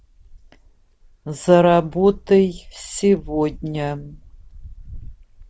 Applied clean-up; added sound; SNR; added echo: none; Wind; 19 dB; none.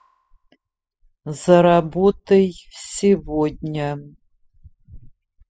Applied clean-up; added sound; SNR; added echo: classical method spectral subtraction.